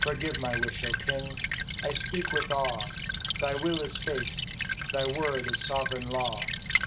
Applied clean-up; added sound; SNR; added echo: none; Stream / Trickle, dribble; -2 dB; none.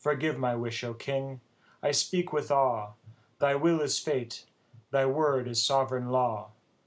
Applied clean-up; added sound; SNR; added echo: none; none; none; none.